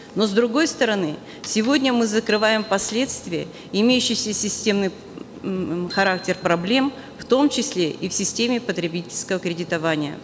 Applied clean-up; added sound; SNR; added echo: none; Bicycle bell + Aircraft; 18 dB; none.